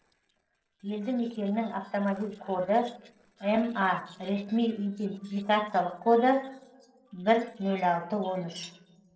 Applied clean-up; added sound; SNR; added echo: neural separator model SepFormer DNS4.